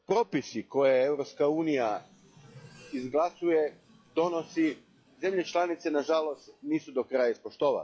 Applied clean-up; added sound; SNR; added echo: classical method log-MMSE.